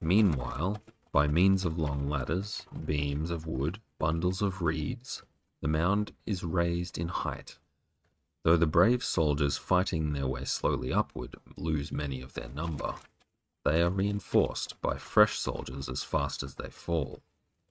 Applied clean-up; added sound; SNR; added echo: neural mask model RNNoise.